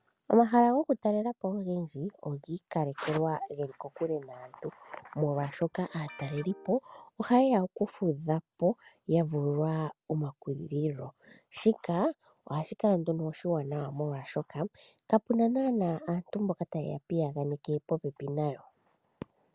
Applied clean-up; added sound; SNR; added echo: none; Guitar; 20 dB; none.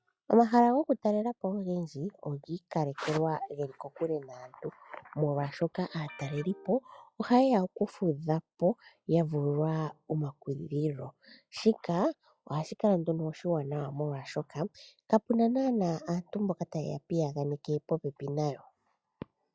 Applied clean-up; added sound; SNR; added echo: classical method log-MMSE.